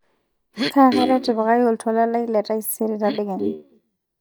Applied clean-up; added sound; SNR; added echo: neural mask model DeepFilterNet 3.